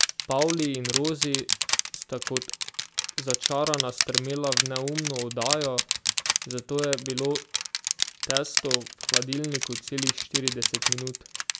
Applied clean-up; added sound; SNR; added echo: none; Crushing; -2 dB; none.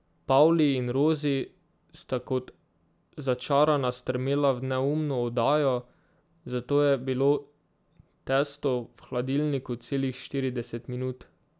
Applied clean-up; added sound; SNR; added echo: none; none; none; none.